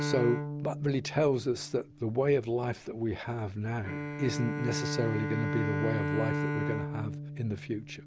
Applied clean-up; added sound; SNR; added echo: none; Bowed string instrument; 4 dB; none.